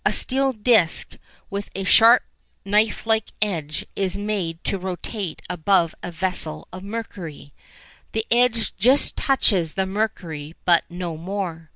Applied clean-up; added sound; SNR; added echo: none; none; none; none.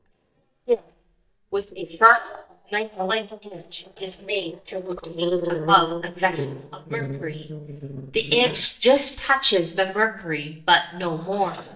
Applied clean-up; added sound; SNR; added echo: neural mask model DeepFilterNet 3.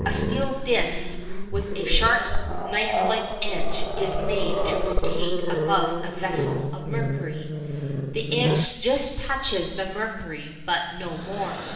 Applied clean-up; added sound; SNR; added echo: none; Growling; -3 dB; reverberation time 1.1 s.